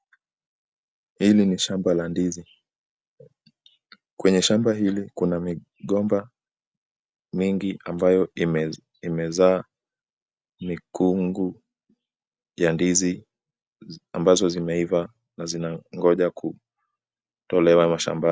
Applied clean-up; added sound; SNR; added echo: none; none; none; none.